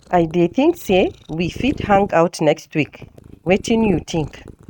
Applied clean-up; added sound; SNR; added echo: neural mask model RNNoise.